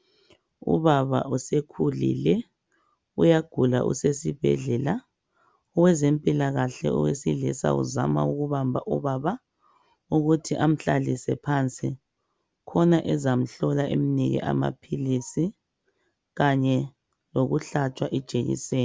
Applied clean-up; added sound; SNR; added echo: none; none; none; none.